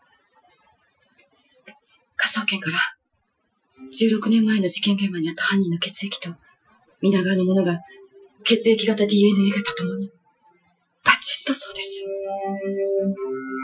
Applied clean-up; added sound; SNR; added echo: classical method Wiener filter.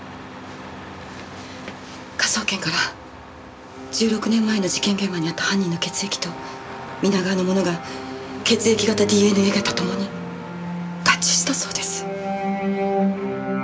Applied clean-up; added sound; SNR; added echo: none; Engine starting; 16 dB; none.